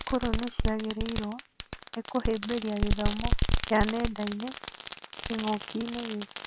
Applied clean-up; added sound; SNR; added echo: none; Fireworks; -1 dB; none.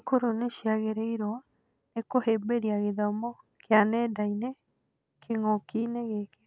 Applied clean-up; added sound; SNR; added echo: none; none; none; none.